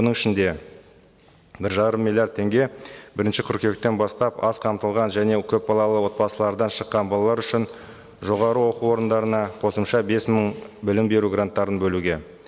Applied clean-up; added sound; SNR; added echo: none; none; none; none.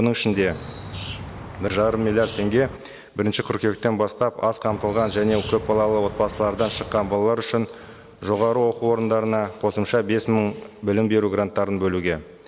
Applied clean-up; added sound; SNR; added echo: none; Bird; 12 dB; none.